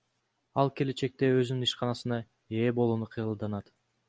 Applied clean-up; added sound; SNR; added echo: none; none; none; none.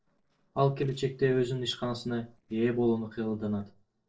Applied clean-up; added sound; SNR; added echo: neural separator model SepFormer DNS4.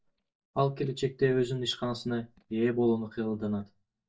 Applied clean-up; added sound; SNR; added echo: neural mask model DeepFilterNet 3.